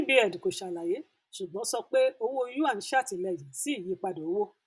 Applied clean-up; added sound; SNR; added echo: none; none; none; none.